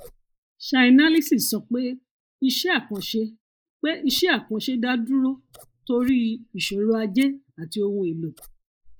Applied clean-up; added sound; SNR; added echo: neural mask model Resemble Enhance denoiser.